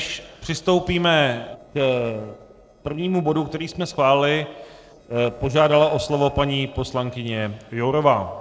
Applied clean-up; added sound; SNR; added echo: neural separator model SepFormer DNS4.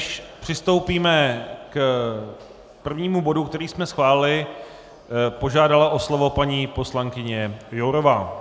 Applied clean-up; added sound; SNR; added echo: none; none; none; none.